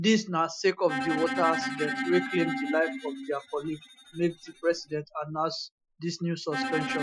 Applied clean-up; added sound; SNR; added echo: classical method Wiener filter.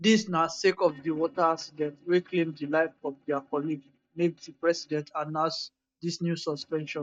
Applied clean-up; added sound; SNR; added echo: neural mask model DeepFilterNet 3.